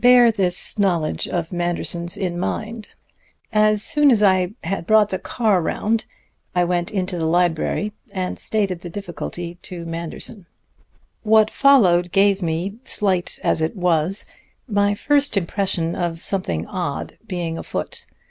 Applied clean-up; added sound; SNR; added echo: none; none; none; none.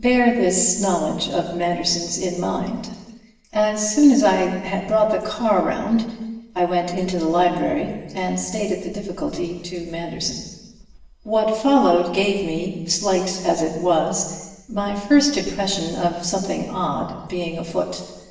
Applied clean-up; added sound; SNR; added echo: none; none; none; reverberation time 1.2 s.